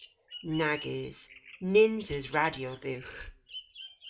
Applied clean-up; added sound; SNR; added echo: none; Bird vocalization, bird call, bird song; 18 dB; reverberation time 0.3 s.